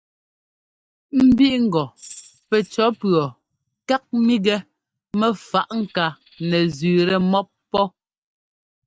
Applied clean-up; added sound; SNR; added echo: neural mask model DeepFilterNet 3.